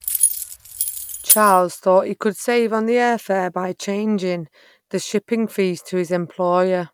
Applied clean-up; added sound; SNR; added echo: none; Keys jangling; 1 dB; none.